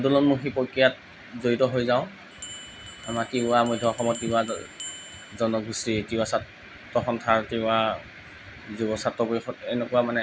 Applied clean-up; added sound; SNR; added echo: none; Bell; 15 dB; none.